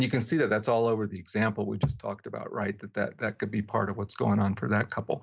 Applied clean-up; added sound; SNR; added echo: none; none; none; none.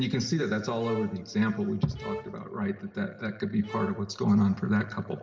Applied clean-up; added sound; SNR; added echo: none; Bowed string instrument; 13 dB; reverberation time 1.3 s.